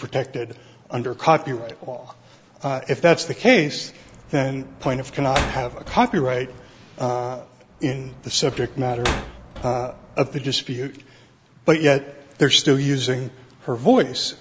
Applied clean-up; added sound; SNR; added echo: none; Slam; 11 dB; none.